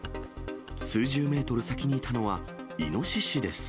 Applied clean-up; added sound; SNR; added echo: none; none; none; none.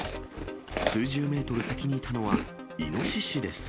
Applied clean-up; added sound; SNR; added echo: none; Chewing, mastication; 4 dB; none.